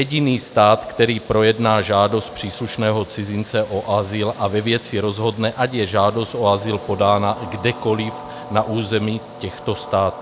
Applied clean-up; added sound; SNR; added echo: none; Train; 17 dB; none.